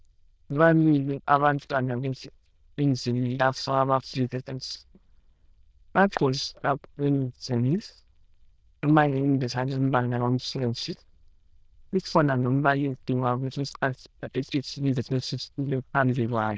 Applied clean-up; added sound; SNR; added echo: neural diffusion model UNIVERSE++.